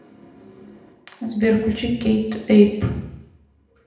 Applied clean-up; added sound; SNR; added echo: none; none; none; reverberation time 0.8 s.